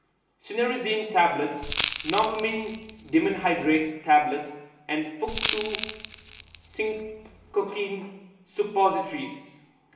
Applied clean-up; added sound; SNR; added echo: none; Crackle; 7 dB; reverberation time 1.1 s.